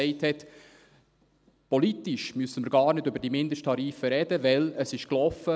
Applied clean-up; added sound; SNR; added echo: none; none; none; none.